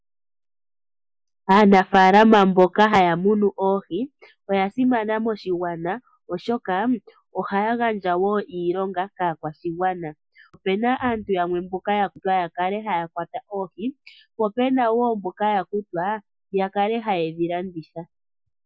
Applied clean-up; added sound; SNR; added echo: none; none; none; none.